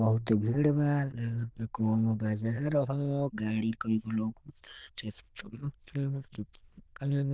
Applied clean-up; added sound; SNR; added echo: neural diffusion model UNIVERSE++.